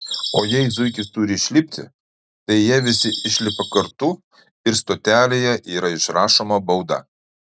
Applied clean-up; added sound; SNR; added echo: neural mask model RNNoise.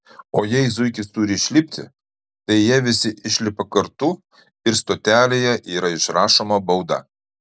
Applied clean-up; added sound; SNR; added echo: none; none; none; none.